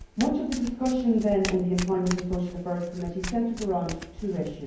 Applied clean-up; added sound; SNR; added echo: none; Domestic sounds, home sounds; 12 dB; reverberation time 0.9 s.